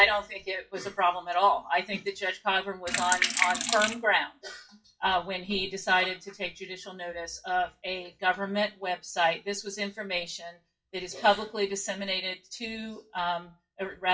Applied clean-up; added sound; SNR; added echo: classical method WPE with log-MMSE.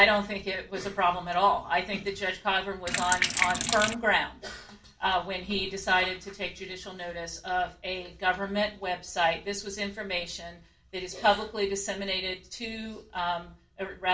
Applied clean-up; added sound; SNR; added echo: none; Sink (filling or washing); -1 dB; reverberation time 0.2 s.